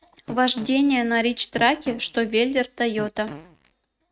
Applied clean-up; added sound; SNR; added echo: neural mask model RNNoise.